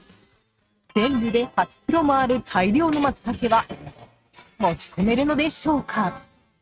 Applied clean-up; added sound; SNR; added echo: neural mask model RNNoise.